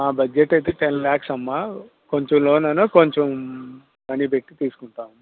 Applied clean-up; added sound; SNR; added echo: none; none; none; none.